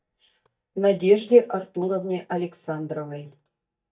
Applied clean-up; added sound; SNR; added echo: neural mask model DeepFilterNet 3.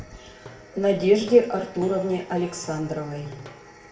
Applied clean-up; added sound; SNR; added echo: none; Plucked string instrument; 19 dB; reverberation time 0.6 s.